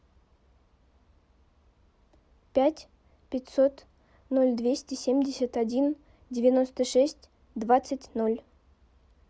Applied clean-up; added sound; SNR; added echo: none; none; none; none.